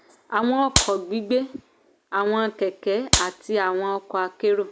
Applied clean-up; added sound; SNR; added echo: none; Clapping; 0 dB; none.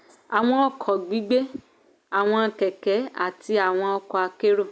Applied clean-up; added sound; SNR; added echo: none; none; none; none.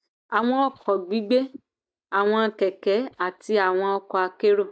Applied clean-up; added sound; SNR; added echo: neural mask model DeepFilterNet 3.